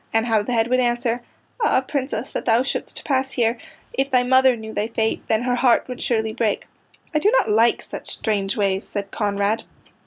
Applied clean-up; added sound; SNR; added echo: none; none; none; none.